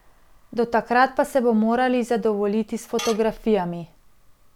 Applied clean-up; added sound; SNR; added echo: none; Tools; 13 dB; none.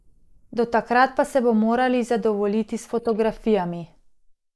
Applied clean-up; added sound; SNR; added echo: neural mask model Resemble Enhance denoiser.